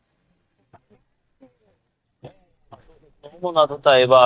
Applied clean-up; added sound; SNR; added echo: neural mask model DeepFilterNet 3.